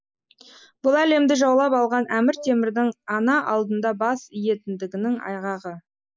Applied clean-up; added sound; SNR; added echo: neural mask model Resemble Enhance denoiser.